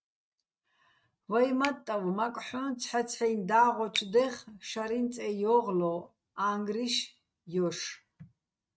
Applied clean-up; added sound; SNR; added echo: neural mask model RNNoise.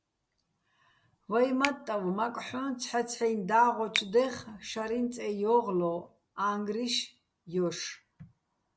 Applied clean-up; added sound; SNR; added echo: none; Finger snapping; 13 dB; none.